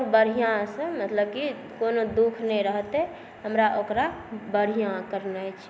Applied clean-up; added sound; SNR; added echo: none; none; none; none.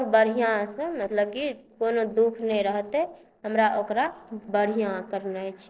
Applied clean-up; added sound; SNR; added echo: neural separator model SepFormer DNS4.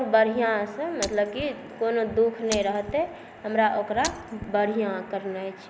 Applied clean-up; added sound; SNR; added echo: none; Shatter; 14 dB; none.